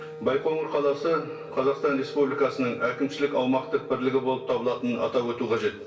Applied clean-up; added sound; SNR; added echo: none; Wind instrument, woodwind instrument; 16 dB; reverberation time 0.3 s.